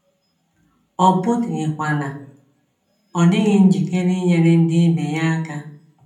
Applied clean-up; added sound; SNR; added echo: none; none; none; reverberation time 0.6 s.